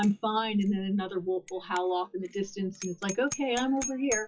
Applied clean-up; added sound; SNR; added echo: classical method WPE with log-MMSE.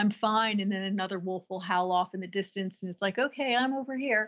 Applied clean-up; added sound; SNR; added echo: none; none; none; none.